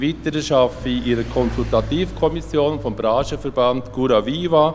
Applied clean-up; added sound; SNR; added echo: none; Mechanisms / Bicycle; 12 dB; none.